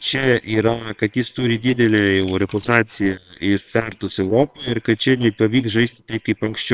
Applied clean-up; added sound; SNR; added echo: neural separator model SepFormer WHAM!.